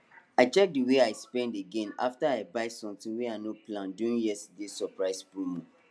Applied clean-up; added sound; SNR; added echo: none; none; none; none.